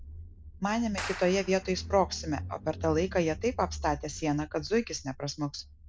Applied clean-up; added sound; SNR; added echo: none; Engine / Car + Clapping; 11 dB; none.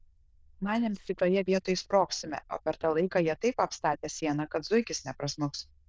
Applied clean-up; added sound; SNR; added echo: neural diffusion model UNIVERSE++.